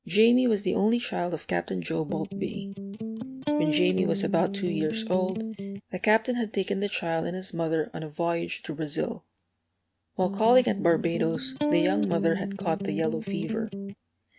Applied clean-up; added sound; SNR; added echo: neural mask model RNNoise.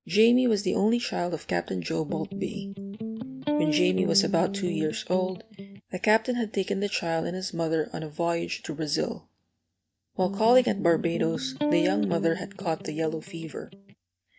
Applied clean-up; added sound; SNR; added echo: neural mask model DeepFilterNet 3.